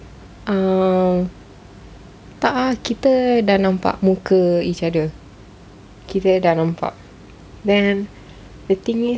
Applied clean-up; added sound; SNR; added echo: none; none; none; none.